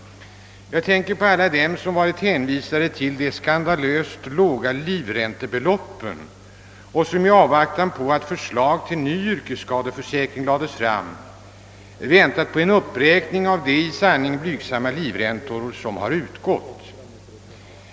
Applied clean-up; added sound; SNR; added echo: none; none; none; none.